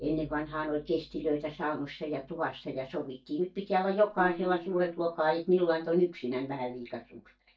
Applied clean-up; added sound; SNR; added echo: neural mask model DeepFilterNet 3.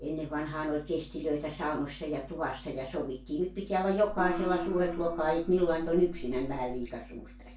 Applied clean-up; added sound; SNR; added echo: none; Gong; 5 dB; reverberation time 0.2 s.